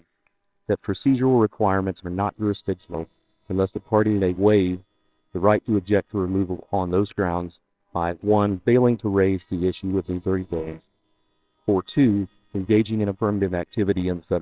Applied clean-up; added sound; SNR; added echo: neural separator model SepFormer WHAMR!.